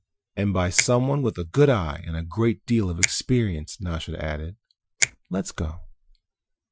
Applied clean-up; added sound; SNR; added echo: classical method Wiener filter.